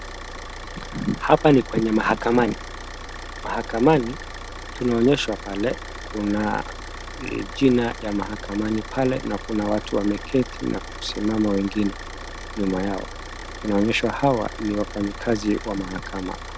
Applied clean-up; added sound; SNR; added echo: none; Idling / Car; 11 dB; none.